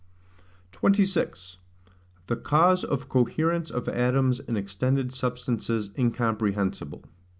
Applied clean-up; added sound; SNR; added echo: none; none; none; none.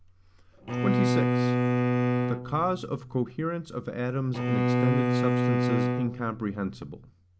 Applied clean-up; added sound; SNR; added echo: none; Bowed string instrument; -5 dB; none.